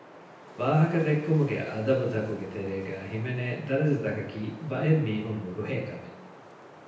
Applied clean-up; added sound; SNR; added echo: none; Wind; 19 dB; reverberation time 0.9 s.